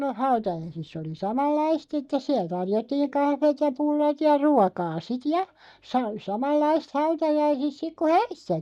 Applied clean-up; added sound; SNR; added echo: neural mask model DeepFilterNet 3.